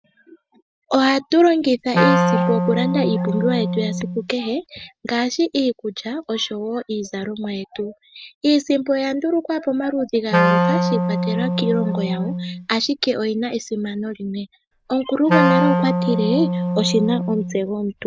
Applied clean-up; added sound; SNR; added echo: none; Wind instrument, woodwind instrument; -1 dB; none.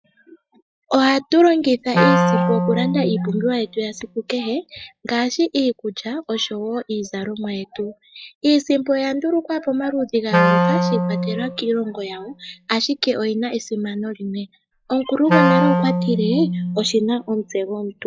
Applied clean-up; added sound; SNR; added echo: classical method log-MMSE.